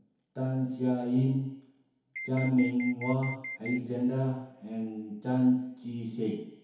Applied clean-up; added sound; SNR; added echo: none; Alarm; 10 dB; reverberation time 2.2 s.